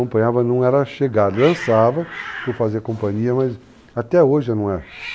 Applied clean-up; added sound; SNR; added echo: none; Hiss; 18 dB; none.